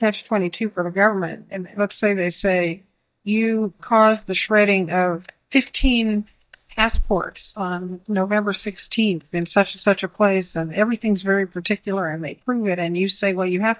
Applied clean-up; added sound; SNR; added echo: neural mask model DeepFilterNet 3.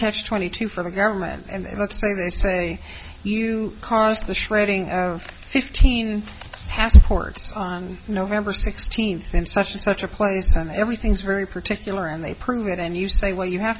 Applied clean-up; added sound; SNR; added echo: none; none; none; none.